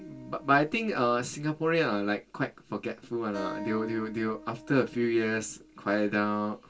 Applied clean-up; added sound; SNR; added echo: none; Acoustic guitar; 16 dB; reverberation time 0.1 s.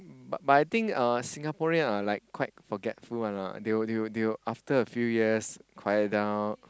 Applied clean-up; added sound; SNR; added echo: none; none; none; none.